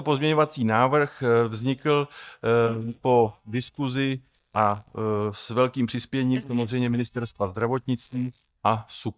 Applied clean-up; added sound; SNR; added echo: neural mask model DeepFilterNet 3.